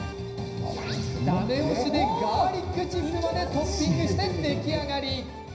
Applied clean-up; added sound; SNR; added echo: none; Organ; 15 dB; reverberation time 0.9 s.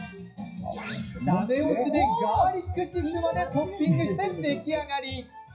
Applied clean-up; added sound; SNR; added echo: classical method WPE with log-MMSE.